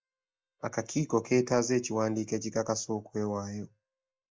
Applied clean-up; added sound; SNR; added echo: neural mask model DeepFilterNet 3.